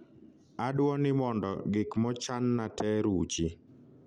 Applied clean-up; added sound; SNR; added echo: none; none; none; none.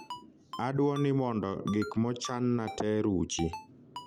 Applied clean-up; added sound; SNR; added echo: none; Ringtone; 16 dB; none.